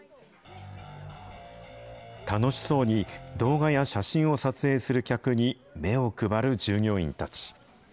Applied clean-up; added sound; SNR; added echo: none; Guitar; 16 dB; none.